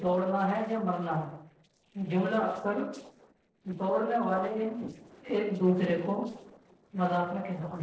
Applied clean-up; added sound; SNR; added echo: neural separator model SepFormer DNS4.